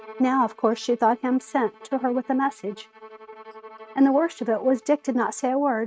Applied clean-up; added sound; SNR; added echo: neural mask model RNNoise.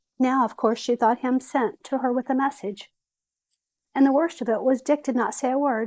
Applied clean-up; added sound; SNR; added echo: neural mask model Resemble Enhance denoiser.